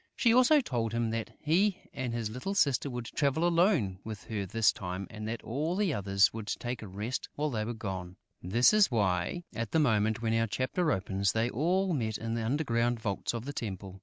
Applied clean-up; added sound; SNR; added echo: none; none; none; none.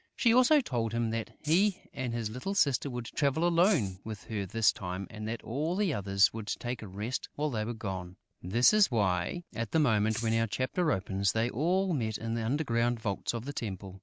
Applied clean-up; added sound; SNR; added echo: none; Rattle (instrument); 11 dB; none.